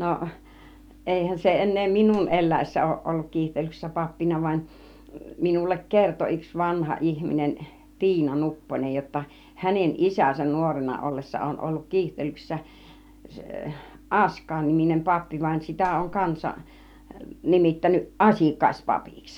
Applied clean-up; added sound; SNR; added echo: none; Clapping; 20 dB; none.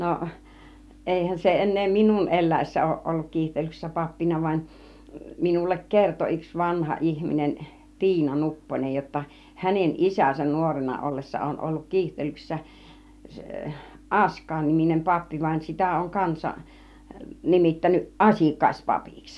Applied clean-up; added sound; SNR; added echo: none; none; none; none.